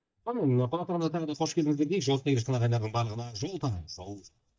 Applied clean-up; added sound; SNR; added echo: neural mask model DeepFilterNet 3.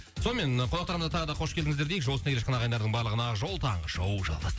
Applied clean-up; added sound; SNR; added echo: none; none; none; none.